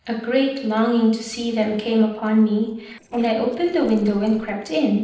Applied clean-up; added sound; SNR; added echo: neural separator model SepFormer DNS4.